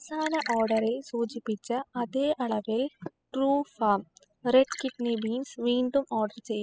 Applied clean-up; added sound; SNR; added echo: classical method spectral subtraction.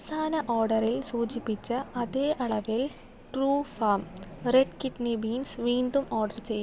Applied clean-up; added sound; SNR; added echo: none; none; none; none.